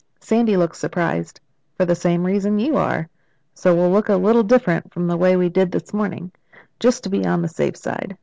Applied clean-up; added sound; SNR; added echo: none; none; none; none.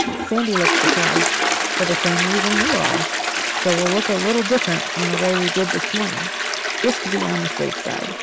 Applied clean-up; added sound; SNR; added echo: none; Toilet flush; -2 dB; none.